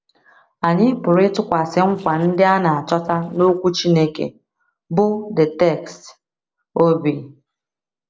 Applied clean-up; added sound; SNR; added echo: neural separator model SepFormer DNS4.